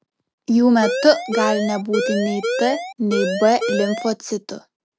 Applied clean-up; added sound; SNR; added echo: none; Siren; 3 dB; none.